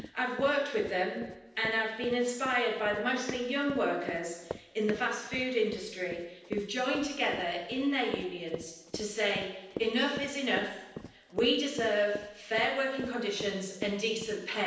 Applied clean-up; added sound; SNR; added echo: none; Run; 13 dB; reverberation time 0.9 s.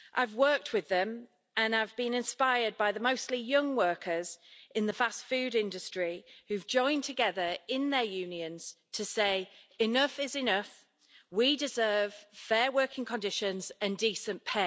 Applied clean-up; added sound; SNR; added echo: none; none; none; none.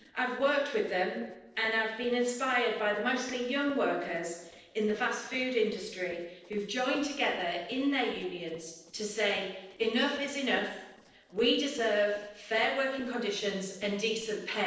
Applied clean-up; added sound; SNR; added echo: neural separator model SepFormer DNS4.